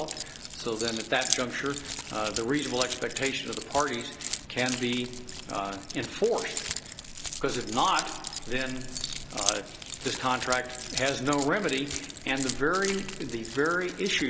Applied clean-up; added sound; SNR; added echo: none; Keys jangling; 7 dB; none.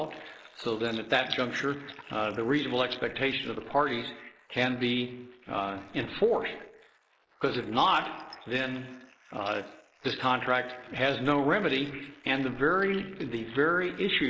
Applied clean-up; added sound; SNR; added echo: neural mask model Resemble Enhance denoiser.